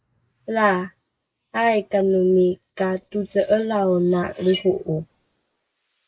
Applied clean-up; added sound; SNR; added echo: neural mask model Resemble Enhance denoiser.